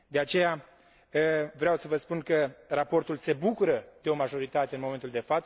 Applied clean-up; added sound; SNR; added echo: none; none; none; none.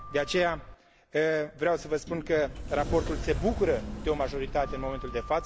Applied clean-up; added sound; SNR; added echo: none; Sliding door; 8 dB; none.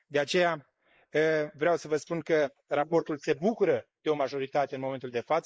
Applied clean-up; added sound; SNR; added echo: neural mask model Resemble Enhance denoiser.